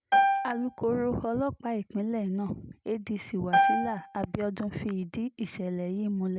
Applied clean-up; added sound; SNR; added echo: none; Piano; -3 dB; none.